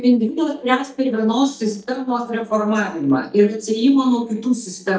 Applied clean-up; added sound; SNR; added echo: neural mask model DeepFilterNet 3.